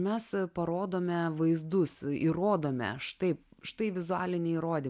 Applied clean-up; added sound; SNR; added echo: none; none; none; none.